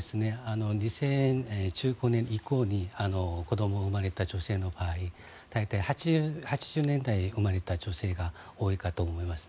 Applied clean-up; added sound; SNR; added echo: none; none; none; none.